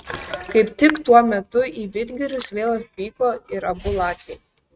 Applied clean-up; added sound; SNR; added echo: neural mask model RNNoise.